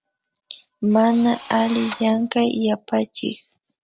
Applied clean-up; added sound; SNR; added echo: none; Drill; 12 dB; none.